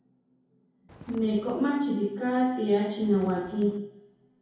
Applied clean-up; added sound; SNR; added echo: none; Walk, footsteps; 20 dB; reverberation time 0.8 s.